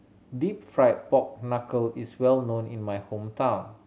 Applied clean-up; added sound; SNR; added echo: none; none; none; none.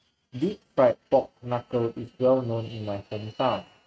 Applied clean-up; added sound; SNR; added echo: neural mask model RNNoise.